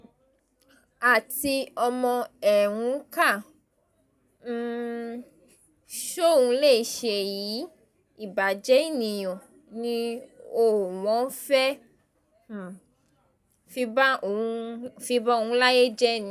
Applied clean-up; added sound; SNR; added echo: none; none; none; none.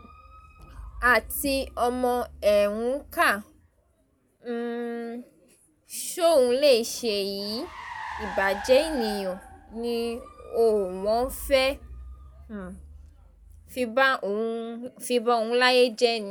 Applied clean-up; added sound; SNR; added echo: none; Car; 17 dB; none.